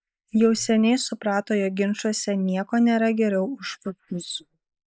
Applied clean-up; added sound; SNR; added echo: neural mask model Resemble Enhance denoiser.